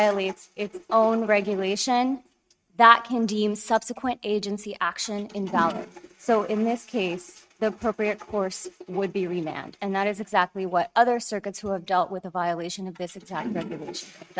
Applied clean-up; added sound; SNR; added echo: neural mask model RNNoise.